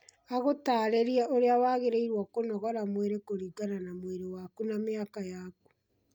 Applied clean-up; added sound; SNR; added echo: none; none; none; none.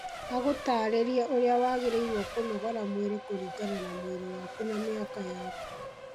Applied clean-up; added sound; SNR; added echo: none; Race car, auto racing; 9 dB; none.